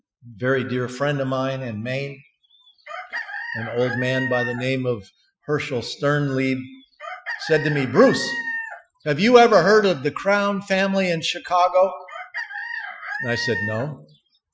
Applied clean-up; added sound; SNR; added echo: classical method Wiener filter.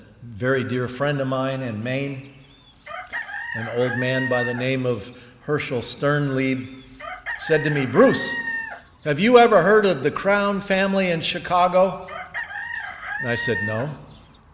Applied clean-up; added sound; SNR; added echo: none; Chicken, rooster; 10 dB; none.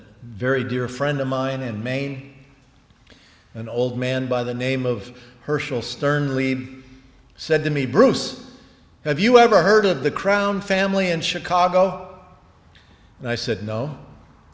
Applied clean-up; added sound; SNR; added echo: none; none; none; none.